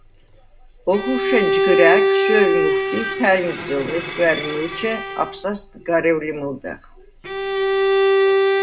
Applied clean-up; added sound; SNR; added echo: none; Bowed string instrument; -1 dB; reverberation time 0.2 s.